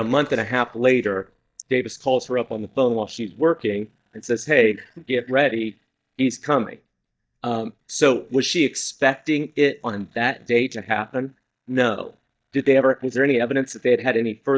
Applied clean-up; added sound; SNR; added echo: neural mask model DeepFilterNet 3.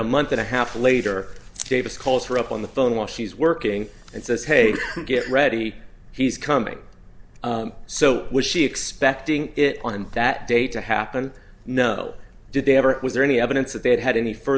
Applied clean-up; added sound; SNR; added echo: none; none; none; none.